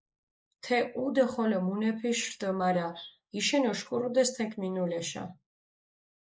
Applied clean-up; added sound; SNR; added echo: neural mask model Resemble Enhance denoiser.